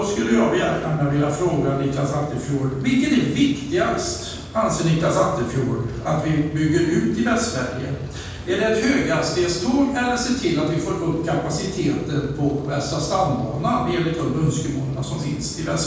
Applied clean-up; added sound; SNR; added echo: none; Rain; 15 dB; reverberation time 1.2 s.